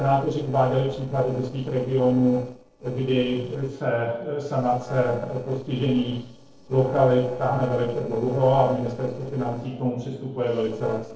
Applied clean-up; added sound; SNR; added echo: neural separator model SepFormer DNS4.